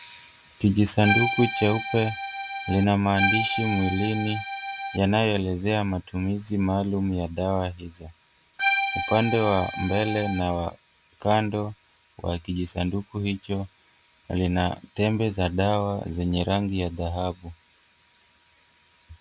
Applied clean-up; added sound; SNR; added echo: none; Accordion; 0 dB; none.